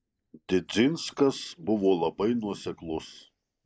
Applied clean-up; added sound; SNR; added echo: neural mask model DeepFilterNet 3.